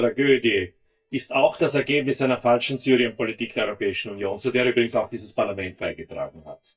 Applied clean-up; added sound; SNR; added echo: neural mask model DeepFilterNet 3.